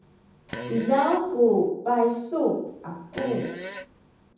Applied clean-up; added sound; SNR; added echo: none; Fart; 12 dB; reverberation time 0.9 s.